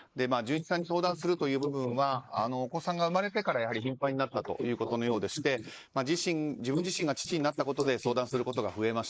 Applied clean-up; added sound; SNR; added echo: neural mask model Resemble Enhance denoiser.